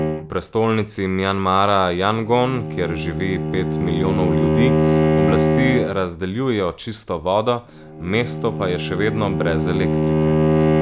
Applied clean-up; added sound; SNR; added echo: none; Bowed string instrument; -1 dB; none.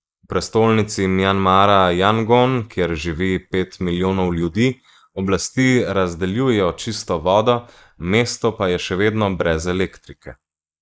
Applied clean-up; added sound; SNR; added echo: neural mask model Resemble Enhance denoiser.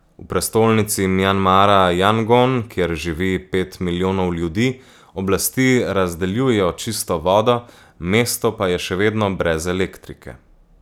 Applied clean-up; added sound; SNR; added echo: none; none; none; none.